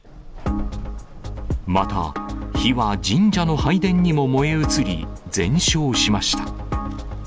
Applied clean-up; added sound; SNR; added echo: none; none; none; none.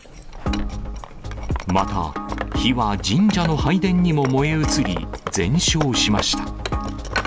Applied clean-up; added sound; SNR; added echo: none; Wood; 12 dB; none.